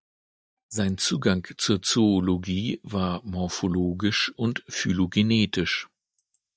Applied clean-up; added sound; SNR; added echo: neural mask model DeepFilterNet 3.